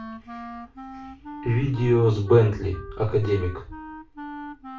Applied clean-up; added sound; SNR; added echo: none; Wind instrument, woodwind instrument; 15 dB; reverberation time 0.3 s.